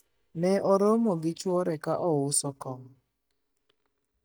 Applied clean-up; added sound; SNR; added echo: neural mask model DeepFilterNet 3.